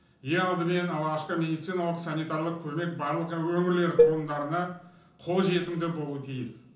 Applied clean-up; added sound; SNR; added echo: none; Dishes, pots, and pans; -4 dB; reverberation time 0.6 s.